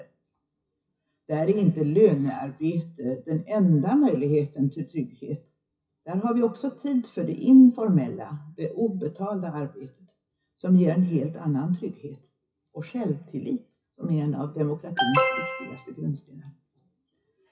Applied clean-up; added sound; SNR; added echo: classical method WPE with log-MMSE.